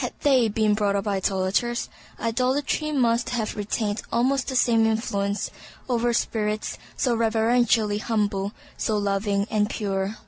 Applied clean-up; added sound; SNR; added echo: none; none; none; none.